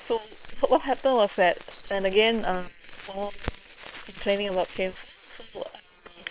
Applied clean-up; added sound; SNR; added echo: neural separator model SepFormer WHAM!.